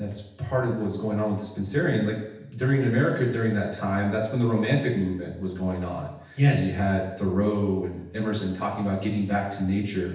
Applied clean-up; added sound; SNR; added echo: none; none; none; reverberation time 0.9 s.